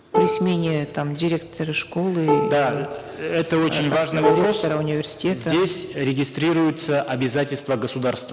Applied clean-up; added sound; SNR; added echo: none; Plucked string instrument; 5 dB; none.